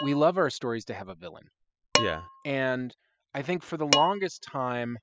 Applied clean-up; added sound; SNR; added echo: classical method spectral subtraction.